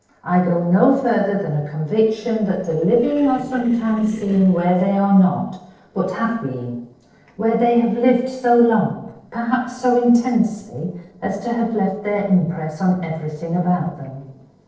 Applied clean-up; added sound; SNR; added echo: neural separator model SepFormer DNS4.